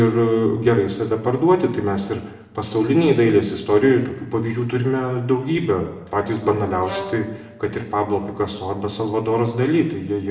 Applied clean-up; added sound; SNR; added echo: none; Bowed string instrument; 16 dB; reverberation time 1.0 s.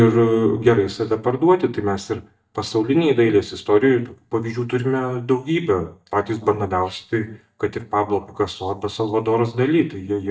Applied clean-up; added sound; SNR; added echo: neural mask model DeepFilterNet 3.